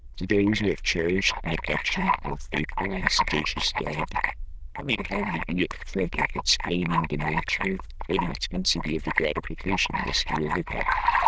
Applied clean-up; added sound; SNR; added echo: neural diffusion model UNIVERSE++.